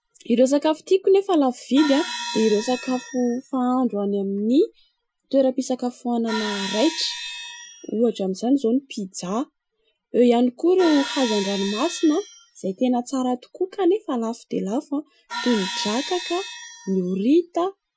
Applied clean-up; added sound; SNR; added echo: classical method Wiener filter.